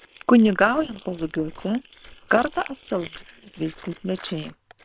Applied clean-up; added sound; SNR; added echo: neural separator model SepFormer WHAM!.